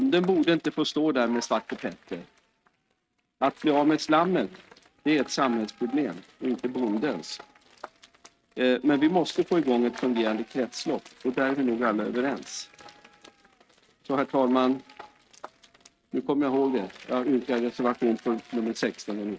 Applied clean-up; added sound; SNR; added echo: neural mask model RNNoise.